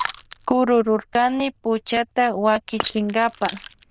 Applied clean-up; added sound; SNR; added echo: neural diffusion model UNIVERSE++.